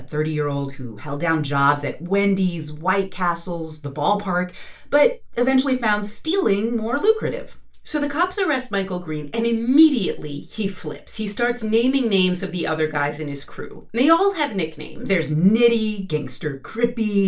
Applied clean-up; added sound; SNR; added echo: none; none; none; reverberation time 0.2 s.